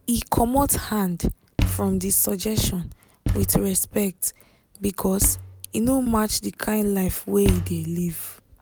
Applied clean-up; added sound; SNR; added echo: none; Thump, thud; 8 dB; none.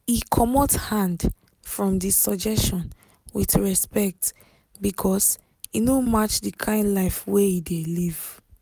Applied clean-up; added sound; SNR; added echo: none; none; none; none.